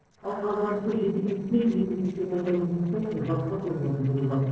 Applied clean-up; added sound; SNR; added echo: neural separator model SepFormer DNS4.